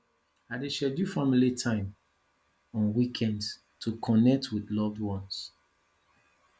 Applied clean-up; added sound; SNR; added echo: none; none; none; none.